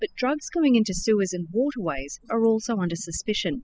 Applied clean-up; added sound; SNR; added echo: classical method spectral subtraction.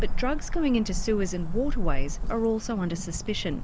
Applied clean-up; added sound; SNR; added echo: none; Cricket / Motor vehicle (road); -2 dB; none.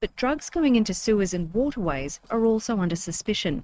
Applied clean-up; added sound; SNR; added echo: neural mask model RNNoise.